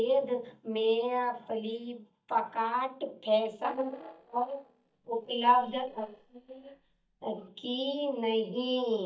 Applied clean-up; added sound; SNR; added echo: neural mask model DeepFilterNet 3.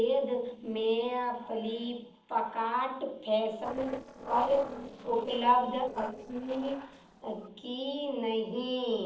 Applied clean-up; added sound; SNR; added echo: neural separator model SepFormer DNS4.